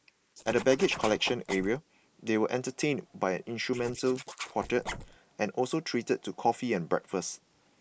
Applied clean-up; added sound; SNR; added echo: neural mask model Resemble Enhance denoiser.